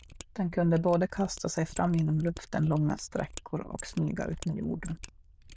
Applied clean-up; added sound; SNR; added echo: neural diffusion model UNIVERSE++.